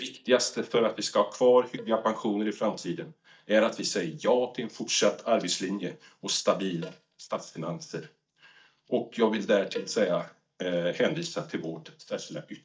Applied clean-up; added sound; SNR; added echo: neural mask model DeepFilterNet 3.